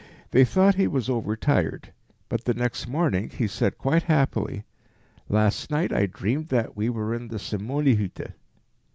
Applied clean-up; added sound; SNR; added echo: none; none; none; none.